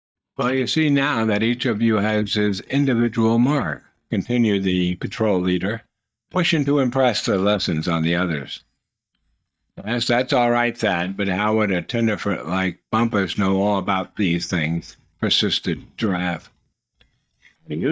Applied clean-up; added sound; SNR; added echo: neural mask model DeepFilterNet 3.